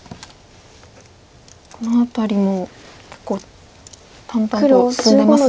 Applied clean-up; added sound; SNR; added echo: none; none; none; none.